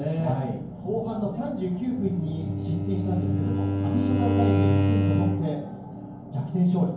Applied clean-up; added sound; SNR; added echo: none; Bowed string instrument; 0 dB; reverberation time 0.9 s.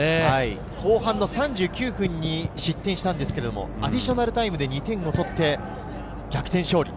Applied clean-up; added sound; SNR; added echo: none; none; none; none.